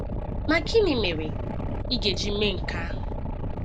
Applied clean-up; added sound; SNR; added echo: none; Boat, Water vehicle; 1 dB; none.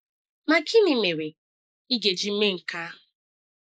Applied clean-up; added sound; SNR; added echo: neural mask model Resemble Enhance denoiser.